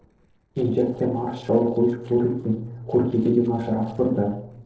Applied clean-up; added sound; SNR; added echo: neural separator model SepFormer DNS4.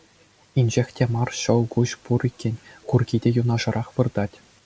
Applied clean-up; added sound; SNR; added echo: none; none; none; none.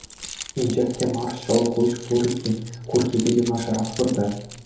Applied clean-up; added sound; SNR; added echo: none; Keys jangling; 14 dB; reverberation time 2.5 s.